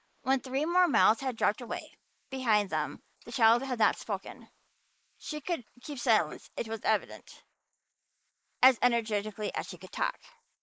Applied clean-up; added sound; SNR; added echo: neural mask model Resemble Enhance denoiser.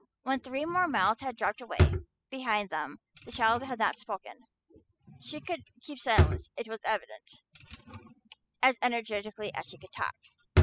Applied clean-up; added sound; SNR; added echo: classical method spectral subtraction.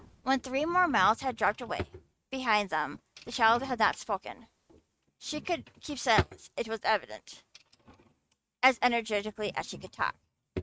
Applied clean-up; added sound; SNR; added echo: neural mask model RNNoise.